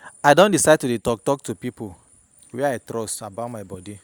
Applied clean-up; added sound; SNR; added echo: none; none; none; none.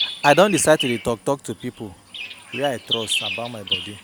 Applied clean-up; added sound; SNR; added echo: none; Bird vocalization, bird call, bird song; 7 dB; none.